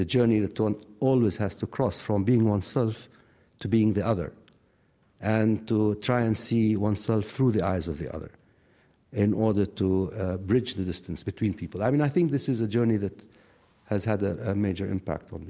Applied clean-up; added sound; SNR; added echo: none; none; none; none.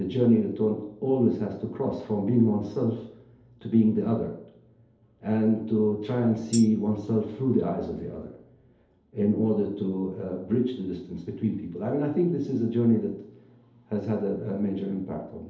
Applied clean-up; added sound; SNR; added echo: none; Tambourine; 15 dB; reverberation time 2.2 s.